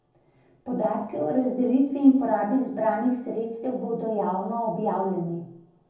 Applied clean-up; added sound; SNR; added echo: none; none; none; reverberation time 0.7 s.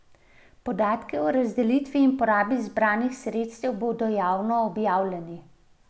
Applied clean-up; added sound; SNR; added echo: none; none; none; none.